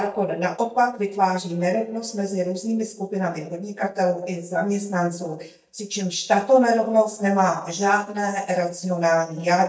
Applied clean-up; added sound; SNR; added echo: neural mask model DeepFilterNet 3.